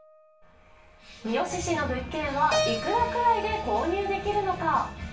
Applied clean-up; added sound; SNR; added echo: none; Keyboard (musical); 9 dB; reverberation time 0.3 s.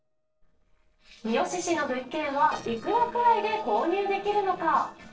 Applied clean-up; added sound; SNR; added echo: neural separator model SepFormer DNS4.